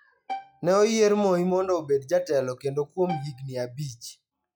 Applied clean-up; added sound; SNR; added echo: classical method log-MMSE.